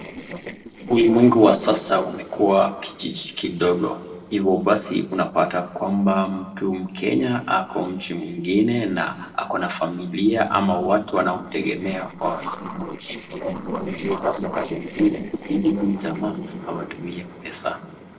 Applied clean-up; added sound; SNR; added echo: neural separator model SepFormer DNS4.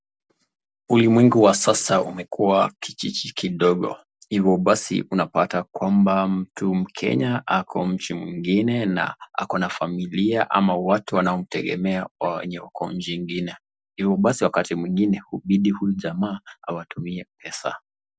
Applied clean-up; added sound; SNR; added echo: none; none; none; none.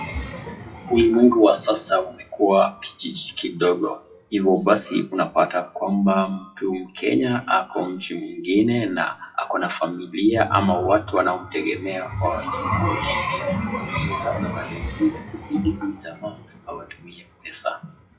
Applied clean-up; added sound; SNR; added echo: classical method WPE with log-MMSE.